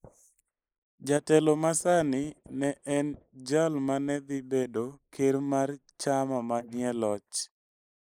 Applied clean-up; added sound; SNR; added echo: neural mask model Resemble Enhance denoiser.